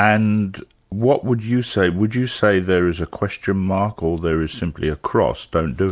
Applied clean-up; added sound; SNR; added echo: none; none; none; none.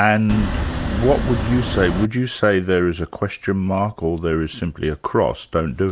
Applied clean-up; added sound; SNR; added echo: none; Wind; 3 dB; none.